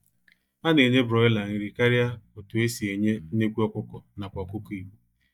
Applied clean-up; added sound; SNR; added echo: neural mask model DeepFilterNet 3.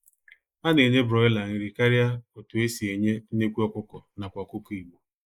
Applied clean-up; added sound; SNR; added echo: neural mask model Resemble Enhance denoiser.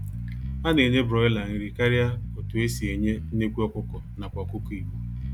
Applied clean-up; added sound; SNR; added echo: none; Bass guitar; 6 dB; none.